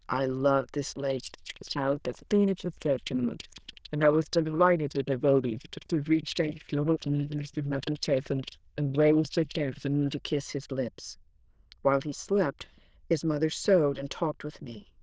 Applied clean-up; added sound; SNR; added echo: neural diffusion model UNIVERSE++.